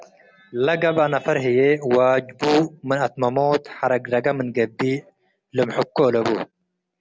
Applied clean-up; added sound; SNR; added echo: none; none; none; none.